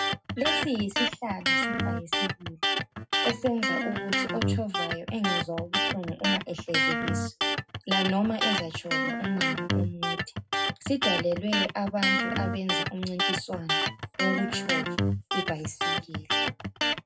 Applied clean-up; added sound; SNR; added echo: none; Electric guitar; -4 dB; reverberation time 0.3 s.